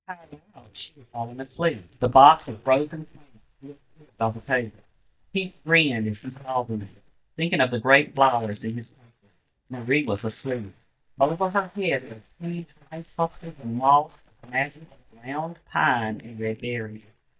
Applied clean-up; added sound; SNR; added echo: neural mask model DeepFilterNet 3.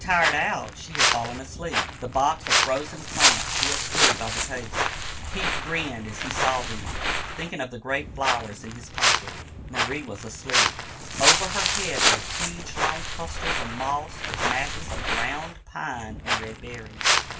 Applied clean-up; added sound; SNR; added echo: none; Walk, footsteps; -5 dB; reverberation time 0.2 s.